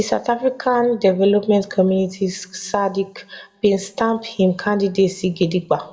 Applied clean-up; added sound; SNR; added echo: none; none; none; reverberation time 0.6 s.